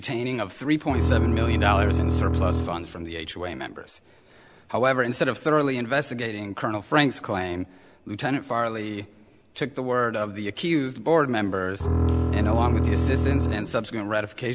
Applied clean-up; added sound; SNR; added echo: none; Bowed string instrument; -3 dB; none.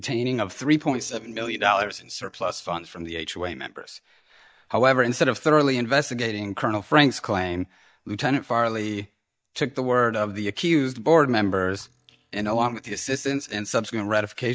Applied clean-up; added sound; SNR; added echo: neural mask model DeepFilterNet 3.